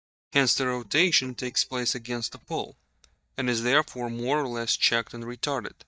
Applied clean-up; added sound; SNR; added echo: neural mask model DeepFilterNet 3.